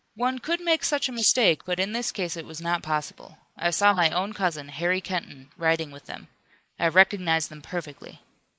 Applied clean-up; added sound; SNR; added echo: neural mask model Resemble Enhance denoiser.